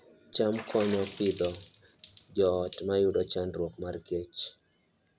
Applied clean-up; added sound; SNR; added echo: none; Water / Splash, splatter; 19 dB; none.